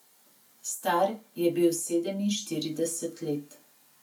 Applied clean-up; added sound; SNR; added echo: none; none; none; none.